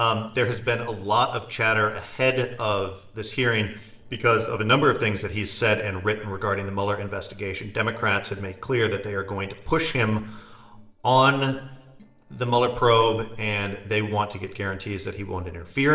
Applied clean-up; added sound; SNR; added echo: neural separator model SepFormer DNS4.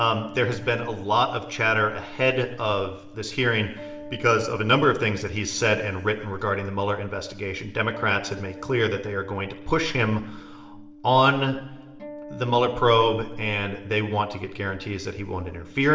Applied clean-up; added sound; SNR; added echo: none; Acoustic guitar; 18 dB; reverberation time 1.0 s.